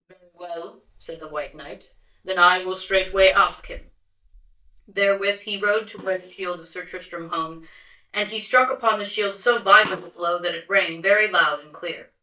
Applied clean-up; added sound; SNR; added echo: neural mask model DeepFilterNet 3.